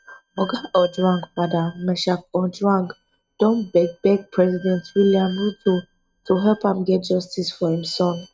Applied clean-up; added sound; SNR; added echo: neural mask model RNNoise.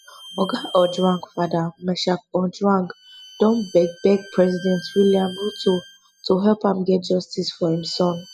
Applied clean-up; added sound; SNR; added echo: classical method spectral subtraction.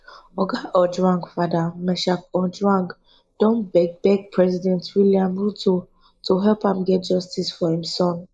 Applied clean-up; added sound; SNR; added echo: neural mask model Resemble Enhance denoiser.